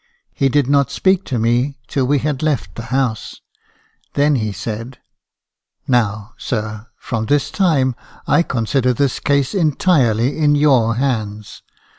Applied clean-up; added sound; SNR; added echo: none; none; none; none.